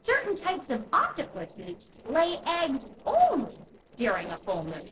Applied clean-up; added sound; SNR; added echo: neural separator model SepFormer DNS4.